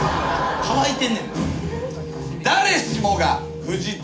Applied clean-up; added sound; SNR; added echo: none; none; none; reverberation time 0.4 s.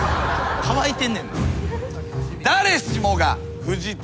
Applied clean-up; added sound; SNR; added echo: none; none; none; none.